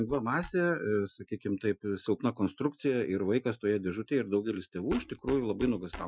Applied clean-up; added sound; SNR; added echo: classical method Wiener filter.